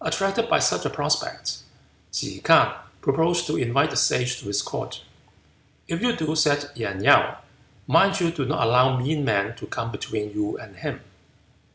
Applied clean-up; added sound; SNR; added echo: none; none; none; none.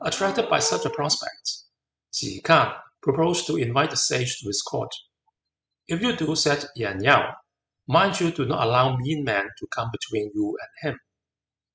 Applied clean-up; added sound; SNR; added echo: classical method spectral subtraction.